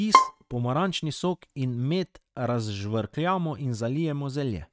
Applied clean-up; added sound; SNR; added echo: neural mask model RNNoise.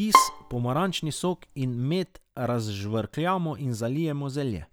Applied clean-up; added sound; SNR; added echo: none; Bowed string instrument; -1 dB; none.